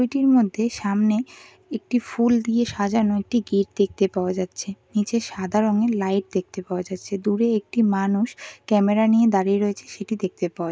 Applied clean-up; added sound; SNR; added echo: none; none; none; none.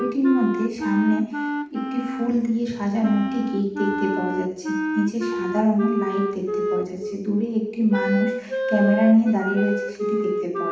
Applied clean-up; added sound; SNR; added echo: none; Wind instrument, woodwind instrument; 4 dB; reverberation time 0.8 s.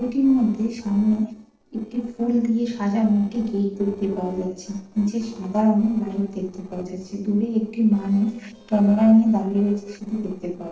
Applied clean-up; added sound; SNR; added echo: neural separator model SepFormer DNS4.